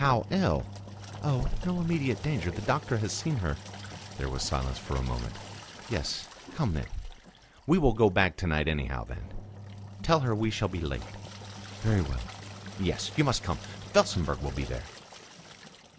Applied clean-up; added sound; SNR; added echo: none; Engine; 13 dB; none.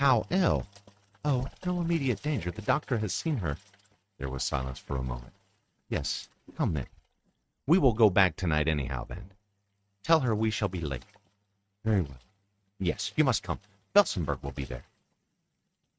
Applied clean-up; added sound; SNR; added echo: neural mask model RNNoise.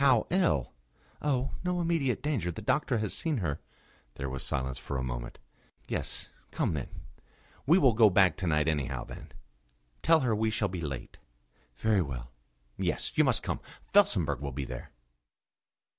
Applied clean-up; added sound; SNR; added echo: none; none; none; none.